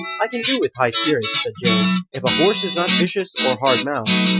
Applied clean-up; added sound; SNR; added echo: classical method Wiener filter.